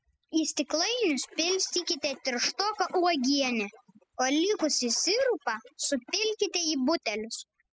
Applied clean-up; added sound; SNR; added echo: classical method spectral subtraction.